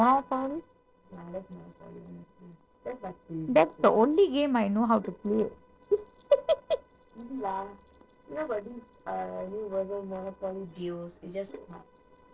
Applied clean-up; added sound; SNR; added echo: neural separator model SepFormer DNS4.